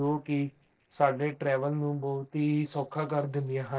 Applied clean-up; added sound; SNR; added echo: neural separator model SepFormer DNS4.